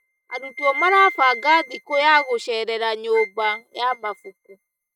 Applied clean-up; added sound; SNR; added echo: neural mask model RNNoise.